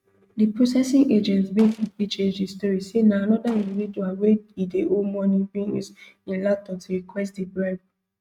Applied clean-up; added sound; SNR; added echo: neural mask model RNNoise.